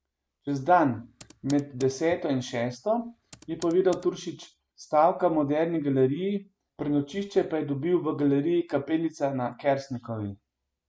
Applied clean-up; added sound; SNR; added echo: none; Computer keyboard; 20 dB; none.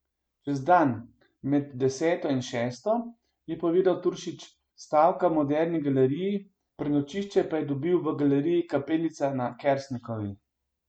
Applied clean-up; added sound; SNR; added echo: none; none; none; none.